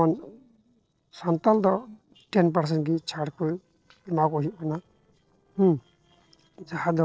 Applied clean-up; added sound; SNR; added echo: neural separator model SepFormer DNS4.